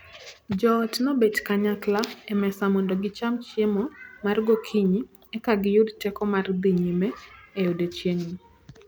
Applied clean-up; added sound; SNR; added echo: none; none; none; none.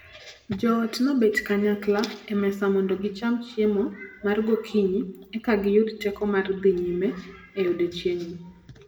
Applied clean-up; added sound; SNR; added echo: none; none; none; reverberation time 0.7 s.